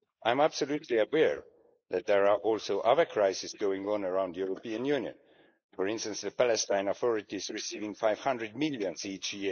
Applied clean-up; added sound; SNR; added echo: neural mask model Resemble Enhance denoiser.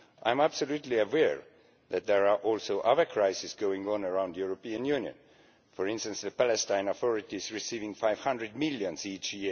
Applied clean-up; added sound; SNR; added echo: none; none; none; none.